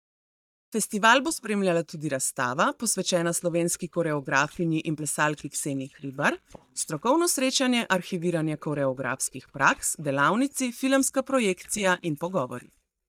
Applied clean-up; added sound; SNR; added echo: neural mask model DeepFilterNet 3.